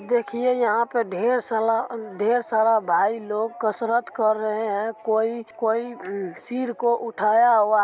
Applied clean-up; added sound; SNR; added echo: none; none; none; none.